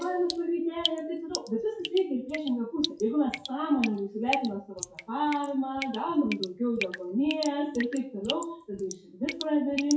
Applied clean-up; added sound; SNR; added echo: classical method WPE with log-MMSE.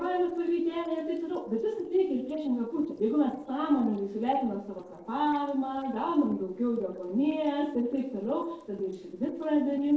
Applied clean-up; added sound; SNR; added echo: neural separator model SepFormer DNS4.